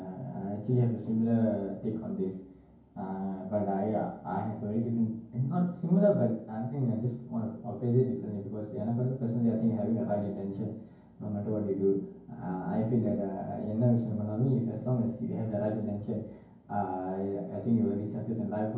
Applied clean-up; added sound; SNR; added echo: none; none; none; reverberation time 0.9 s.